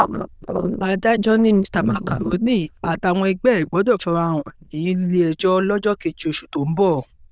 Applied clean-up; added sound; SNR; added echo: neural diffusion model UNIVERSE++.